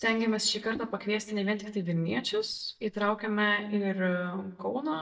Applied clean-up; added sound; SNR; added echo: neural mask model DeepFilterNet 3.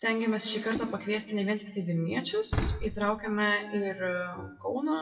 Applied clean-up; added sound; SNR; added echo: classical method WPE with log-MMSE.